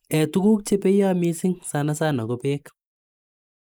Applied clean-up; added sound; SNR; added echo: neural mask model Resemble Enhance denoiser.